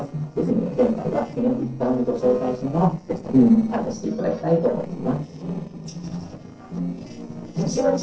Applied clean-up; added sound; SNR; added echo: neural separator model SepFormer DNS4.